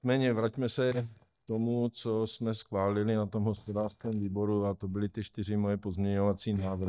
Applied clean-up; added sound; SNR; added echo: neural mask model DeepFilterNet 3.